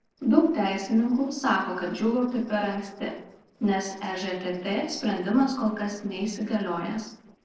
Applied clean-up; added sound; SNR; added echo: neural separator model SepFormer DNS4.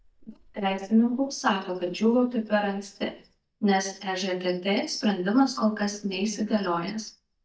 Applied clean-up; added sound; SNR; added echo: neural mask model DeepFilterNet 3.